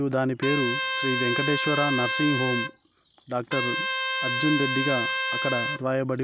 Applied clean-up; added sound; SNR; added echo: none; Trumpet; 1 dB; none.